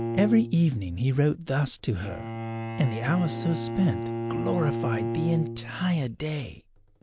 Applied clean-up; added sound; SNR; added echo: none; Bowed string instrument; 6 dB; none.